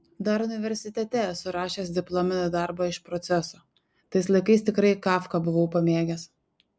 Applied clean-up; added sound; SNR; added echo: none; none; none; none.